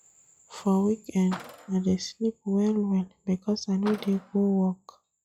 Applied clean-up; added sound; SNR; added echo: classical method log-MMSE.